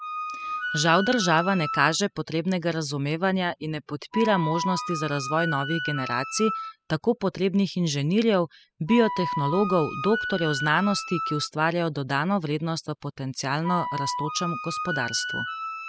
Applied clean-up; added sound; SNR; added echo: classical method spectral subtraction.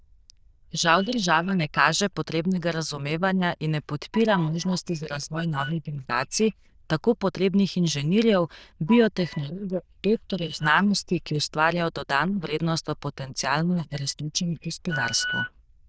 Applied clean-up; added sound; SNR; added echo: neural diffusion model UNIVERSE++.